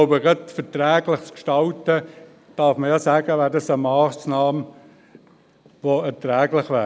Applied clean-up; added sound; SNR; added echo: none; none; none; none.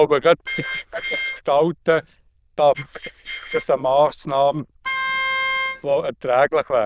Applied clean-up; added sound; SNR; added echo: neural diffusion model UNIVERSE++.